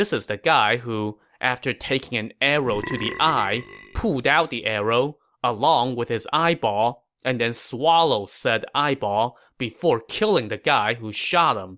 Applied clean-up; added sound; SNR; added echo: none; Burping, eructation; 12 dB; none.